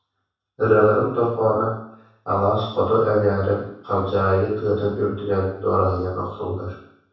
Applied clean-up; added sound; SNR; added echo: none; none; none; reverberation time 0.7 s.